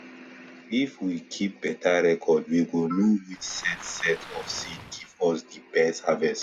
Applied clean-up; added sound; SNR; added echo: none; Waves, surf; 16 dB; none.